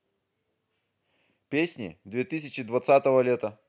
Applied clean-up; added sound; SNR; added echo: none; none; none; none.